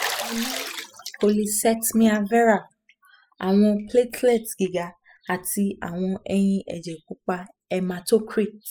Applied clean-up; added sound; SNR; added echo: classical method spectral subtraction.